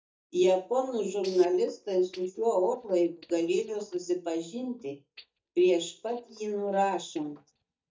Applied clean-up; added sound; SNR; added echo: neural mask model DeepFilterNet 3.